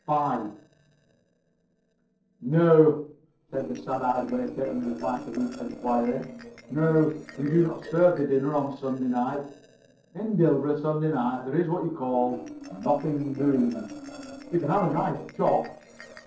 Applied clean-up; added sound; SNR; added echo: neural separator model SepFormer DNS4.